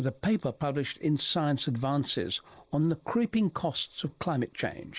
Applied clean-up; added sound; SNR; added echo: neural mask model Resemble Enhance denoiser.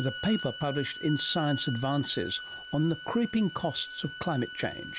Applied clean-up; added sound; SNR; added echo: none; Bowed string instrument; 11 dB; none.